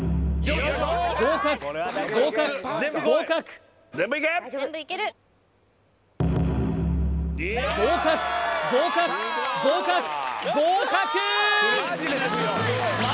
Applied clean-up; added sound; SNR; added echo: none; none; none; none.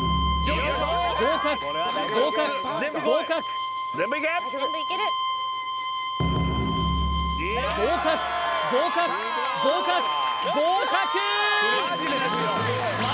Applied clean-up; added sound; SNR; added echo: none; Bowed string instrument; 3 dB; none.